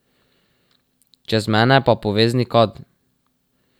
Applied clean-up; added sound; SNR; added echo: none; none; none; none.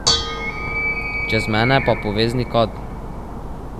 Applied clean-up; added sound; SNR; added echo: none; Animal + Dishes, pots, and pans / Bell; 2 dB; none.